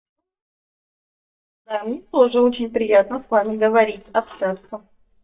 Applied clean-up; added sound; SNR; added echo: neural mask model DeepFilterNet 3.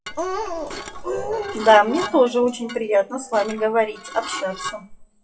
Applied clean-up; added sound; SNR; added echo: classical method WPE with log-MMSE.